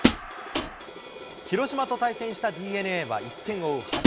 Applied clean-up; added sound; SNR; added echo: none; Hi-hat; -2 dB; none.